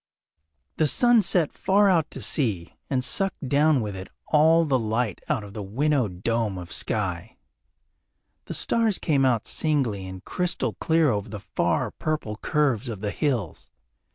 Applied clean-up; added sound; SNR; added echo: none; none; none; none.